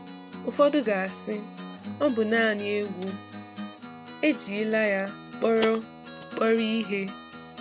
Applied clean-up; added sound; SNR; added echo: none; Acoustic guitar; 13 dB; none.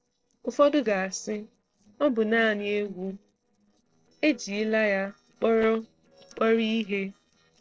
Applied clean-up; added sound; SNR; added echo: neural separator model SepFormer DNS4.